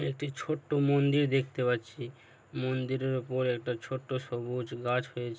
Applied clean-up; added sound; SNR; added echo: none; none; none; none.